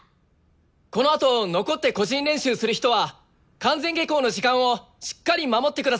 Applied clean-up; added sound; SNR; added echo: none; none; none; none.